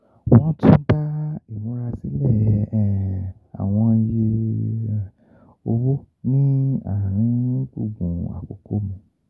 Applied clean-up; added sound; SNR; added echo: none; none; none; none.